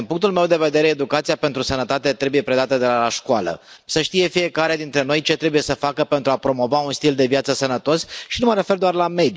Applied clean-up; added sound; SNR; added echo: none; none; none; none.